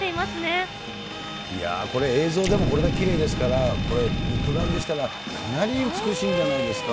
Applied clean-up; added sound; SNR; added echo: none; Explosion; 0 dB; none.